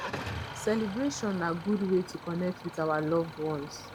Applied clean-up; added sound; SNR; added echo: none; Idling / Engine starting; 10 dB; none.